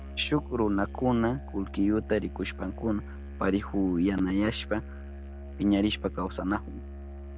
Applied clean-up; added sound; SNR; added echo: none; Musical instrument; 11 dB; none.